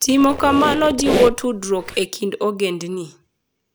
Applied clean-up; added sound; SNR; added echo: none; Squeak; 5 dB; none.